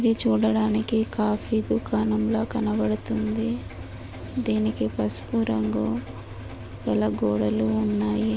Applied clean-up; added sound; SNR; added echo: none; none; none; none.